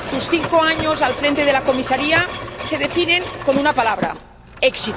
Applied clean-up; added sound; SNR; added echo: none; Mechanisms; 8 dB; none.